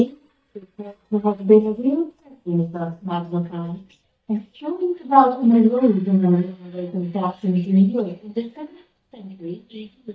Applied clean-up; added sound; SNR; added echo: neural mask model DeepFilterNet 3.